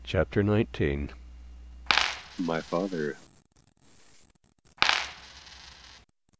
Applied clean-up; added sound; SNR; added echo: none; Coin (dropping); -1 dB; none.